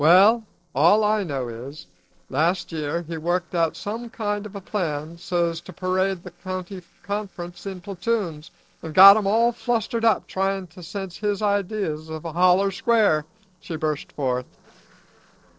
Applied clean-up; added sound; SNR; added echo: neural separator model SepFormer DNS4.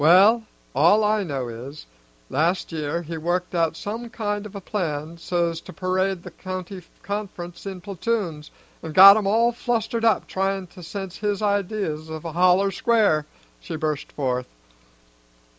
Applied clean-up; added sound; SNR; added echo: none; none; none; none.